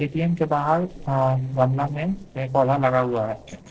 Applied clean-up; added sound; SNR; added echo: neural separator model SepFormer DNS4.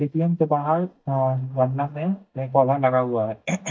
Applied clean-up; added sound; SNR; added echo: neural mask model DeepFilterNet 3.